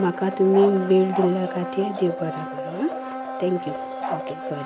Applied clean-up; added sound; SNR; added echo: none; Bark + Domestic sounds, home sounds; 7 dB; none.